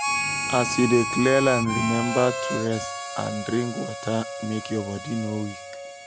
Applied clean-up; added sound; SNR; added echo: none; Harmonica; 5 dB; none.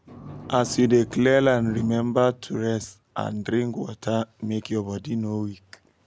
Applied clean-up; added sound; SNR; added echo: none; none; none; none.